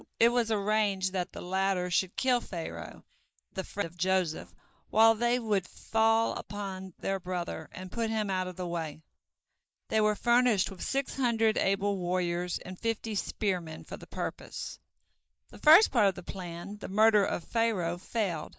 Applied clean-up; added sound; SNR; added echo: neural mask model Resemble Enhance denoiser.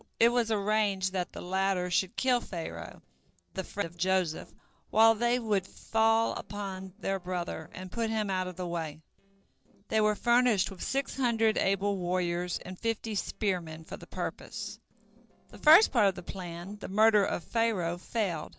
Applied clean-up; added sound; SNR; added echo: neural separator model SepFormer DNS4.